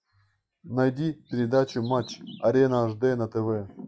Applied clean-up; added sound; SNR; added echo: classical method log-MMSE.